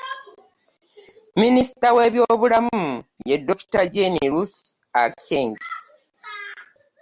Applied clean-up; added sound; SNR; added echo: none; none; none; none.